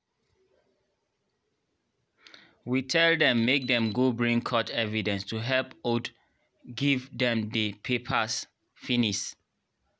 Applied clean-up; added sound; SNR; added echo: none; Alarm; 20 dB; none.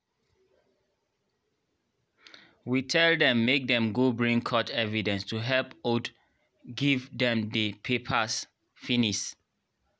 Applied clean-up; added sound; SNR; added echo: none; none; none; none.